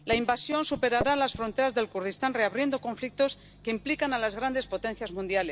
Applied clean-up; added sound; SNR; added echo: none; Microwave oven; 15 dB; none.